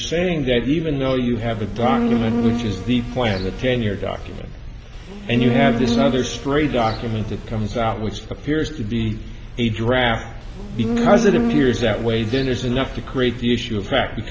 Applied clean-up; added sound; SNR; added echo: none; Insect; 4 dB; none.